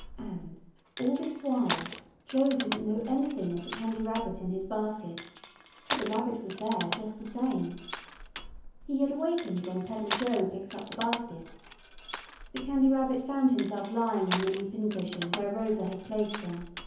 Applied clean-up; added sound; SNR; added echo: none; Crushing; 7 dB; reverberation time 0.7 s.